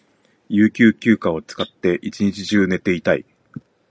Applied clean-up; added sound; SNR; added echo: none; none; none; none.